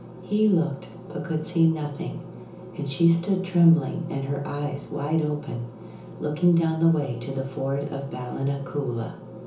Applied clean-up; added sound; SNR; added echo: none; none; none; reverberation time 0.7 s.